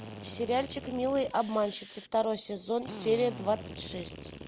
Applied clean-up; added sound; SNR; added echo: none; Drill; 13 dB; none.